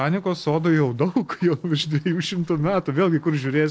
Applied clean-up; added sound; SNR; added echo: neural separator model SepFormer DNS4.